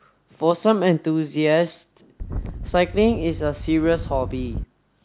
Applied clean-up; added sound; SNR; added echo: none; Wind; 8 dB; none.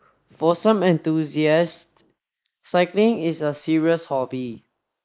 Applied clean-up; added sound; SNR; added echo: neural mask model Resemble Enhance denoiser.